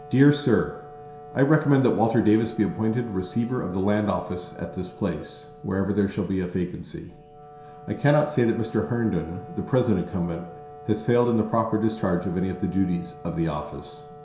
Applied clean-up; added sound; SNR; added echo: none; Wind instrument, woodwind instrument; 18 dB; reverberation time 0.7 s.